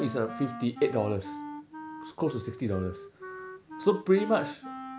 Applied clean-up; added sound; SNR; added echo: none; Wind instrument, woodwind instrument; 11 dB; none.